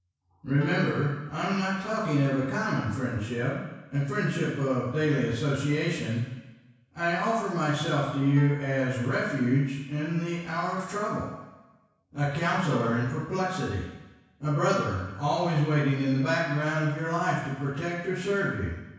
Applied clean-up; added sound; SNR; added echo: none; Piano; 18 dB; reverberation time 1.1 s.